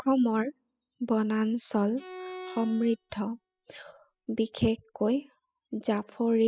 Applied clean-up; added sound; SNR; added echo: classical method spectral subtraction.